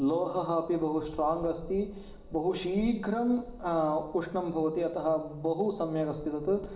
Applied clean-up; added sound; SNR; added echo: none; none; none; reverberation time 1.4 s.